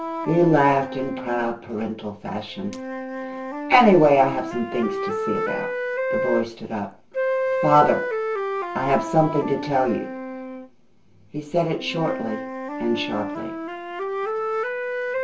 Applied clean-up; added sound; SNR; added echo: none; Wind instrument, woodwind instrument; 5 dB; reverberation time 0.3 s.